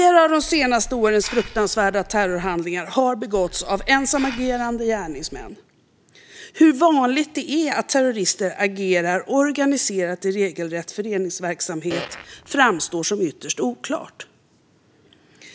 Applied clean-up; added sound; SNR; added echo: none; Hiss + Fart; 15 dB; none.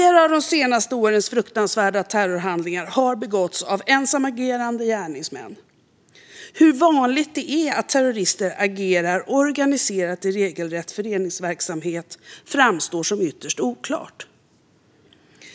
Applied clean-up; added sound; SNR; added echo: none; none; none; none.